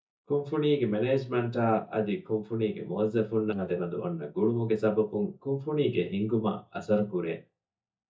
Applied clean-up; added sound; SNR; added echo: neural mask model DeepFilterNet 3.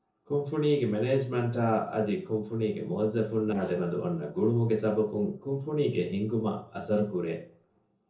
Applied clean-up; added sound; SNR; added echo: neural separator model SepFormer DNS4.